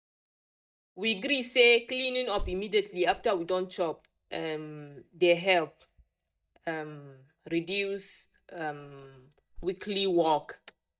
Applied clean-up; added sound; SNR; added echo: neural mask model DeepFilterNet 3.